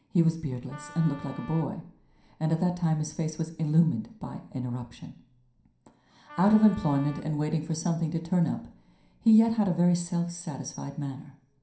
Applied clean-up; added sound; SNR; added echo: none; Wind instrument, woodwind instrument; 18 dB; reverberation time 0.5 s.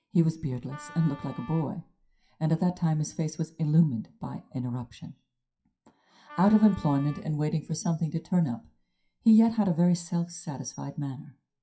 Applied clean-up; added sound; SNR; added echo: classical method WPE with log-MMSE.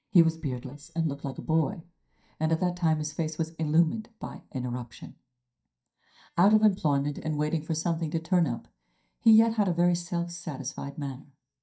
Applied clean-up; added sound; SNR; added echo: neural mask model DeepFilterNet 3.